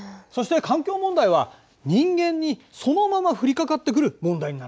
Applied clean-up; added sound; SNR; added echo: none; none; none; none.